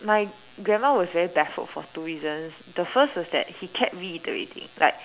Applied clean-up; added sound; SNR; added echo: none; none; none; none.